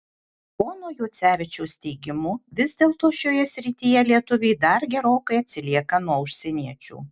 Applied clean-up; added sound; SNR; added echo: none; none; none; none.